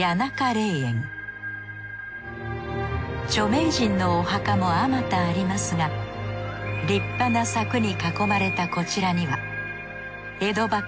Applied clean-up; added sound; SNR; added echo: none; none; none; none.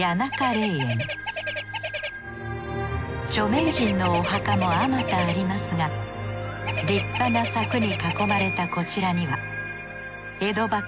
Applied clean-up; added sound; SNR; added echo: none; Bird; 6 dB; none.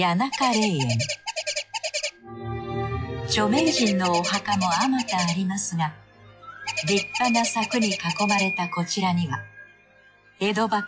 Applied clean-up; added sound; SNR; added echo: classical method log-MMSE.